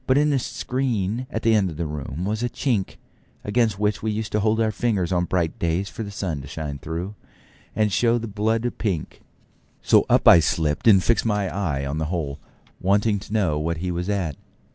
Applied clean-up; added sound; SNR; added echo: none; none; none; none.